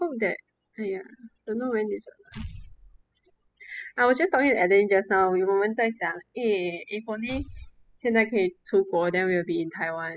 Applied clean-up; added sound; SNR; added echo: classical method spectral subtraction.